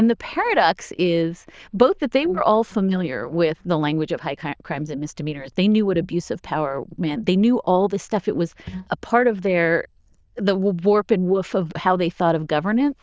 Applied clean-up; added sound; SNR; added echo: neural diffusion model UNIVERSE++.